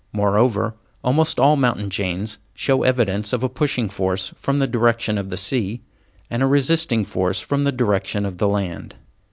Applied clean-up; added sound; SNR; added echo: none; none; none; none.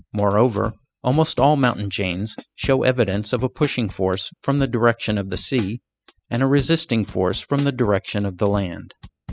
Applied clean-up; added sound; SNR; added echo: classical method spectral subtraction.